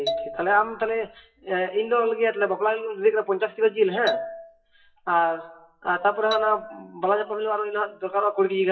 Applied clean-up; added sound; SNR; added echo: classical method WPE with log-MMSE.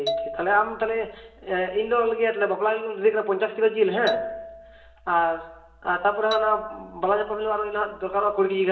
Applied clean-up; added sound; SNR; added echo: none; Marimba, xylophone; 10 dB; reverberation time 0.8 s.